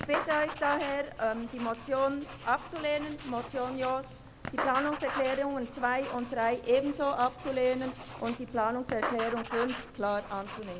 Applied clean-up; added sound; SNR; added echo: none; Writing; 8 dB; none.